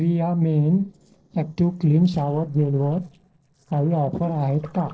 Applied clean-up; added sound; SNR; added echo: neural separator model SepFormer DNS4.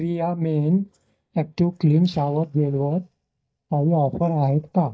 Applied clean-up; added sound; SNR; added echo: neural mask model DeepFilterNet 3.